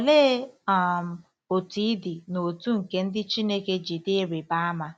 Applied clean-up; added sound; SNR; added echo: none; none; none; none.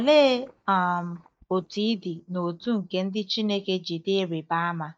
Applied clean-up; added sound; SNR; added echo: neural mask model DeepFilterNet 3.